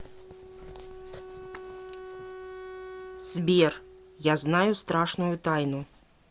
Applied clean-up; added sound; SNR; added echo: none; Wind instrument, woodwind instrument; 16 dB; none.